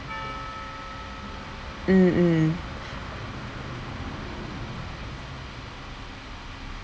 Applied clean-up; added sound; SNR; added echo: none; Percussion; 17 dB; none.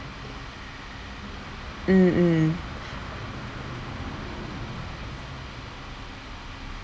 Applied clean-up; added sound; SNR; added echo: none; none; none; none.